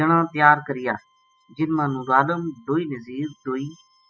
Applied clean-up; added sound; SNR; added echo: classical method spectral subtraction.